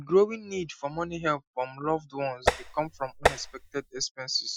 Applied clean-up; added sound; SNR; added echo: classical method Wiener filter.